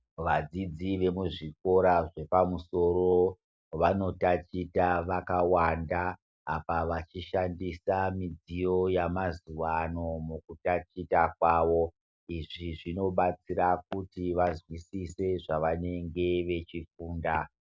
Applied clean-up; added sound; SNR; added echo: none; none; none; none.